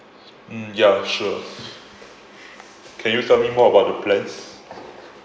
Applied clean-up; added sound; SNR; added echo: none; none; none; none.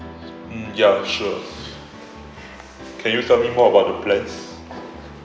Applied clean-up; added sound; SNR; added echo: none; Piano; 17 dB; none.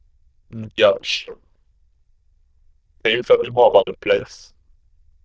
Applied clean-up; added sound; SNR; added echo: neural diffusion model UNIVERSE++.